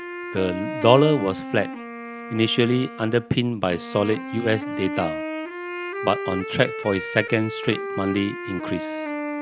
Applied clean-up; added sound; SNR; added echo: none; Wind instrument, woodwind instrument; 7 dB; none.